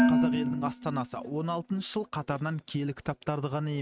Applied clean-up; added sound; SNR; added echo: neural mask model RNNoise.